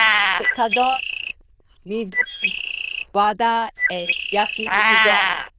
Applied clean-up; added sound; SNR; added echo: neural diffusion model UNIVERSE++.